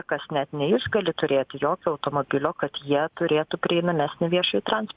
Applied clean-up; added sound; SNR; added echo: none; none; none; none.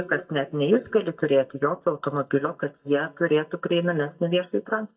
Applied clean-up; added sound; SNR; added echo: neural mask model DeepFilterNet 3.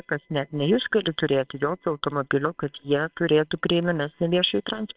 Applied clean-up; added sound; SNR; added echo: neural separator model SepFormer WHAMR!.